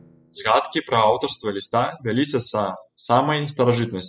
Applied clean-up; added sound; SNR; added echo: classical method spectral subtraction.